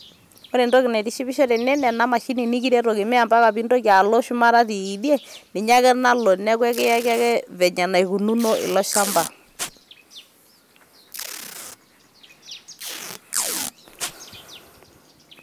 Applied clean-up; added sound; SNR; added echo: none; Packing tape, duct tape; 11 dB; none.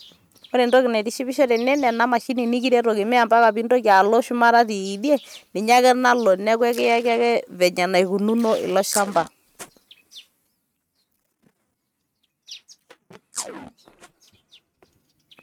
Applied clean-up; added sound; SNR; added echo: neural mask model RNNoise.